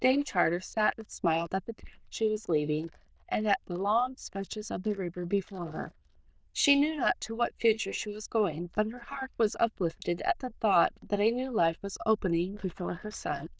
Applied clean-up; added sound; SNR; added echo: neural diffusion model UNIVERSE++.